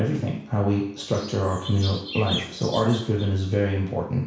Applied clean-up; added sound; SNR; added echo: none; Chirp, tweet; 12 dB; reverberation time 0.7 s.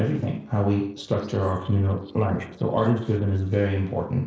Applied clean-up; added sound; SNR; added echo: neural separator model SepFormer DNS4.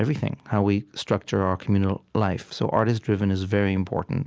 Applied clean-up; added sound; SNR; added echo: none; none; none; none.